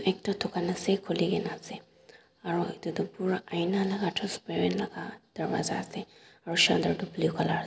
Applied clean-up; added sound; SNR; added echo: none; none; none; none.